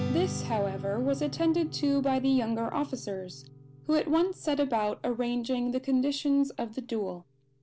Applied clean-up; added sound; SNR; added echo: none; Strum; 12 dB; none.